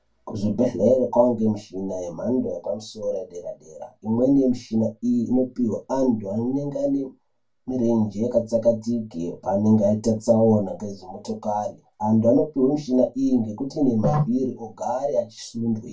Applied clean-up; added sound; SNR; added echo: none; none; none; reverberation time 0.2 s.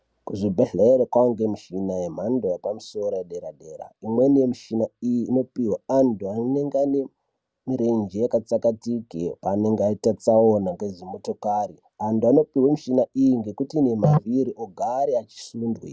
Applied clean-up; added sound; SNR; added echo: none; none; none; none.